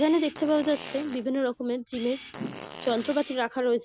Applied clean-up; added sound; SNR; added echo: none; Fart + Camera; 16 dB; none.